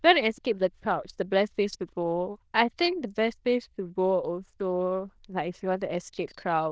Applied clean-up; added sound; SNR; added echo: neural diffusion model UNIVERSE++.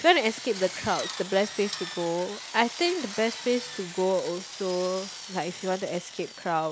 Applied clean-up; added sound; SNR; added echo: none; Drill; 12 dB; none.